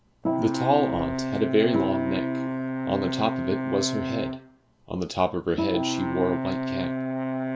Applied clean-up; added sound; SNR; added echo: none; Brass instrument + Guitar; 1 dB; none.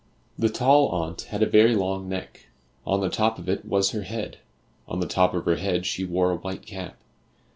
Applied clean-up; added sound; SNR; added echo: none; none; none; none.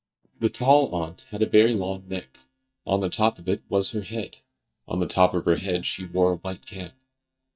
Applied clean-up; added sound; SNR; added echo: neural mask model DeepFilterNet 3.